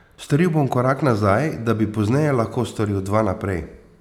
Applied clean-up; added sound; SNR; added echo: none; none; none; none.